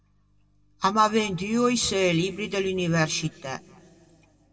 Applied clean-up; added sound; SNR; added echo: none; none; none; reverberation time 1.8 s.